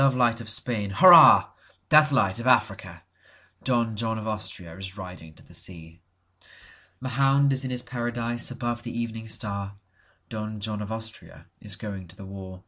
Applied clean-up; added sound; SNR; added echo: none; none; none; none.